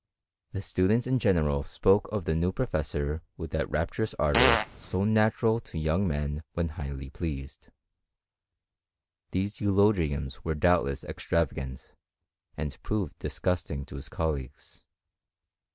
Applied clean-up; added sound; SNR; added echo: none; Fart; -3 dB; none.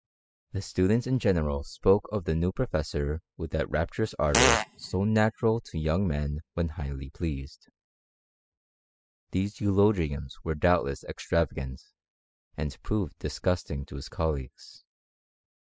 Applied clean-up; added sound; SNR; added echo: classical method spectral subtraction.